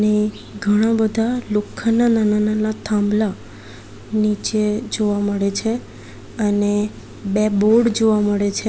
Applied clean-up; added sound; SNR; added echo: none; none; none; none.